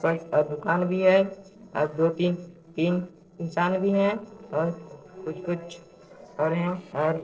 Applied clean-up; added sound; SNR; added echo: neural separator model SepFormer DNS4.